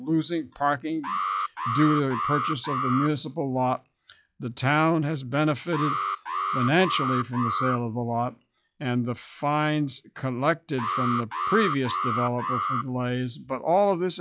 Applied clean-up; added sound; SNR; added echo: classical method log-MMSE.